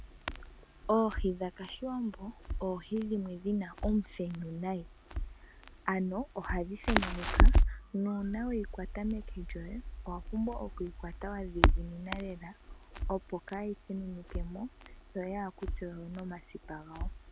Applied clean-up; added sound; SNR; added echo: none; Crackle; -3 dB; none.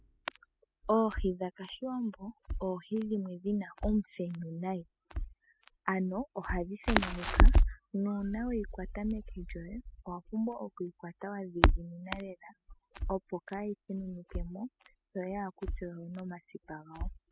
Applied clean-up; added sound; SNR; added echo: classical method spectral subtraction.